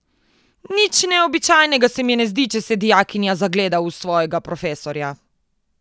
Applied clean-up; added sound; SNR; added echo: none; none; none; none.